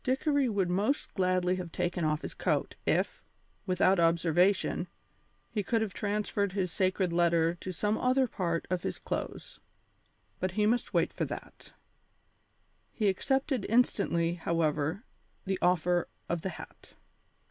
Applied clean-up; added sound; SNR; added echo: none; none; none; none.